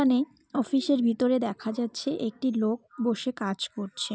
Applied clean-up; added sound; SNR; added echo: none; none; none; none.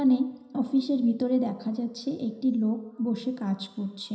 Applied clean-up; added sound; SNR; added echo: none; none; none; reverberation time 0.9 s.